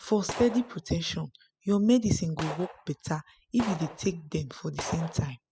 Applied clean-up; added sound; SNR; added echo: classical method spectral subtraction.